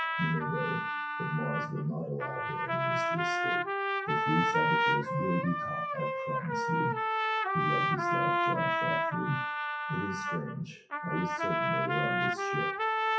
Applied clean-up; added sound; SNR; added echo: classical method WPE with log-MMSE.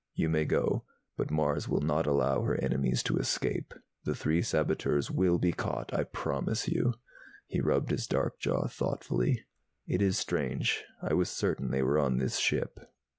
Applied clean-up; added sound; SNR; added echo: none; none; none; none.